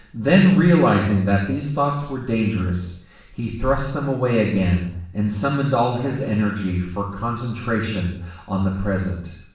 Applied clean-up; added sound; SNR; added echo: none; none; none; reverberation time 0.6 s.